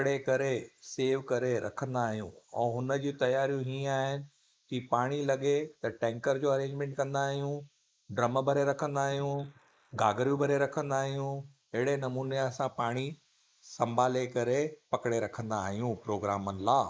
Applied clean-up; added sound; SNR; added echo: neural mask model Resemble Enhance denoiser.